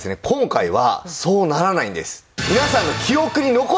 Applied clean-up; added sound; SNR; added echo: none; none; none; none.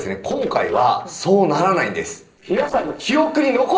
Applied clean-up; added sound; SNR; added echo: neural separator model SepFormer DNS4.